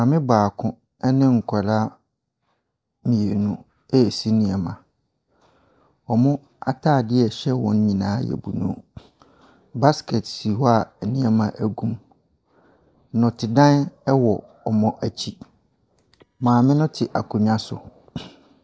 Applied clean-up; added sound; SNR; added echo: neural mask model DeepFilterNet 3.